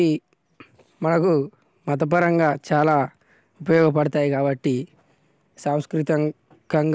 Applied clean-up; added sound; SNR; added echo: none; none; none; none.